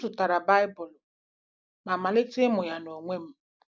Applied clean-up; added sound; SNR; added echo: none; none; none; none.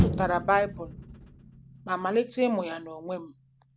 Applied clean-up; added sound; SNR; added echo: none; Motor vehicle (road); 5 dB; none.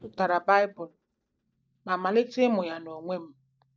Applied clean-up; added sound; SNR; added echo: neural mask model DeepFilterNet 3.